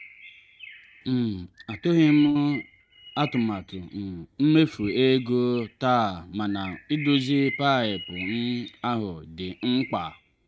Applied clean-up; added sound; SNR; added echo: neural mask model RNNoise.